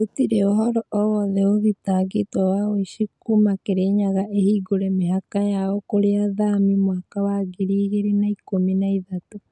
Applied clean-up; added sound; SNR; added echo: none; none; none; none.